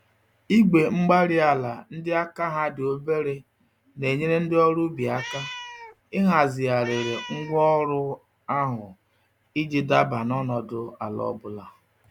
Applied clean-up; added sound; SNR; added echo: none; Meow; 12 dB; none.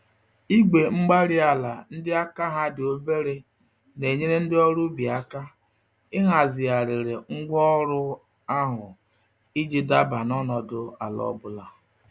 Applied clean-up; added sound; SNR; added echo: none; none; none; none.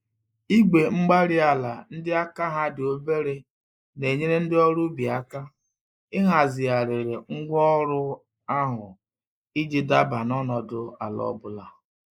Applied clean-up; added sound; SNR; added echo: neural mask model Resemble Enhance denoiser.